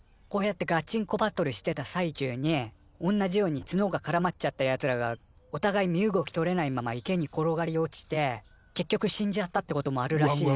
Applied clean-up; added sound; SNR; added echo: none; none; none; none.